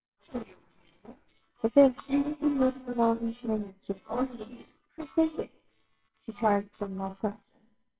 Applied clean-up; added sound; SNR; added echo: neural separator model SepFormer WHAMR!.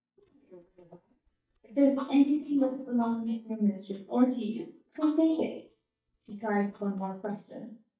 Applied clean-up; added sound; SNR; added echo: neural mask model DeepFilterNet 3.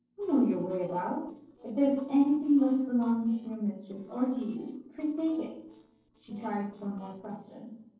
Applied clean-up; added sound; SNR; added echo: neural separator model SepFormer DNS4.